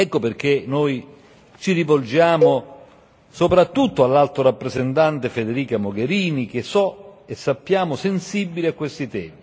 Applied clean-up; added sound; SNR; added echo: none; Cowbell; 5 dB; none.